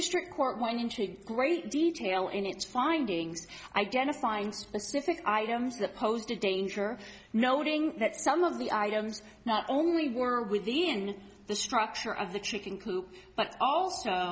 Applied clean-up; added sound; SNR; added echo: none; none; none; none.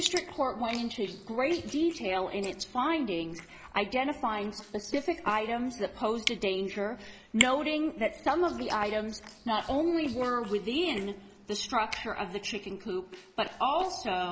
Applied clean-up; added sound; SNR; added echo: neural mask model Resemble Enhance denoiser.